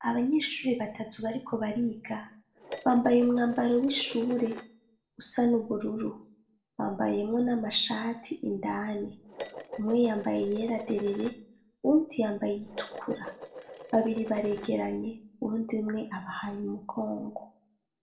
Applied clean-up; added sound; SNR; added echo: neural separator model SepFormer DNS4.